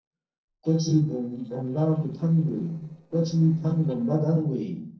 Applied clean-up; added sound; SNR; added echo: neural separator model SepFormer DNS4.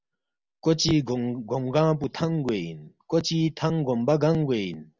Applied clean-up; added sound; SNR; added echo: none; none; none; none.